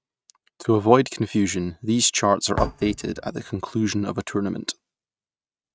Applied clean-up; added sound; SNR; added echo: neural mask model RNNoise.